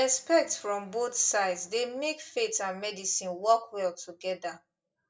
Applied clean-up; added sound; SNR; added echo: none; none; none; none.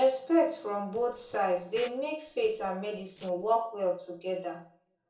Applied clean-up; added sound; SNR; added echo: neural separator model SepFormer DNS4.